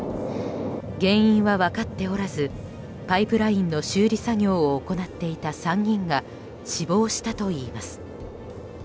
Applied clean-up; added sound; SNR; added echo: none; Musical instrument; 20 dB; none.